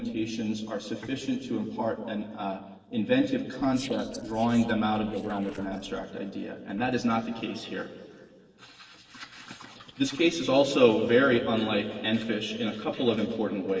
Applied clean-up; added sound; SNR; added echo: neural separator model SepFormer DNS4.